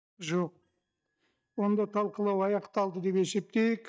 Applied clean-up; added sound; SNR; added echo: neural mask model DeepFilterNet 3.